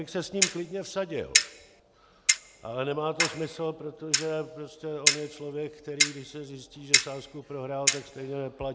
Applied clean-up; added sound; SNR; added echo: none; Clock; -4 dB; none.